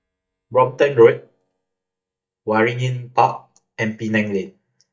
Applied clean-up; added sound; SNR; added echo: neural mask model DeepFilterNet 3.